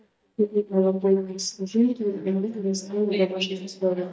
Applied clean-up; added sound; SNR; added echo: neural mask model DeepFilterNet 3.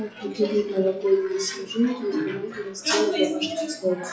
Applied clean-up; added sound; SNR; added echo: classical method WPE with log-MMSE.